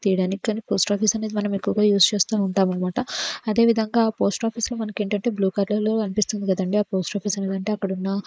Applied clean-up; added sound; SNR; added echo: neural mask model Resemble Enhance denoiser.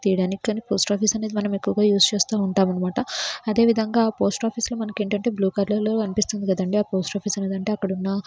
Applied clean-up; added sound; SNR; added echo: none; none; none; none.